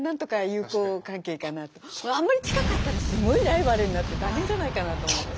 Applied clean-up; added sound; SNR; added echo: none; none; none; none.